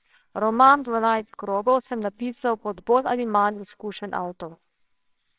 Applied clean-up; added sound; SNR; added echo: neural separator model SepFormer WHAMR!.